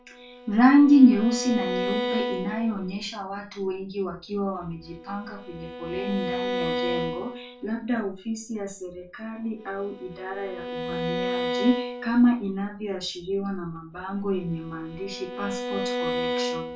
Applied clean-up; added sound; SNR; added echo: none; Bowed string instrument; 7 dB; reverberation time 0.2 s.